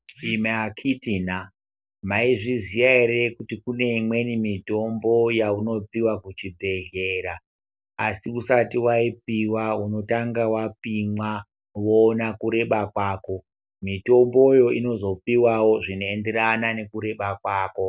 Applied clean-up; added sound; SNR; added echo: none; none; none; none.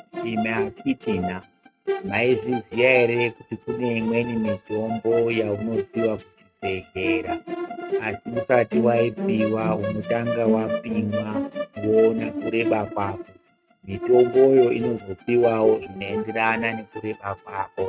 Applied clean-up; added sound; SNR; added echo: neural mask model RNNoise.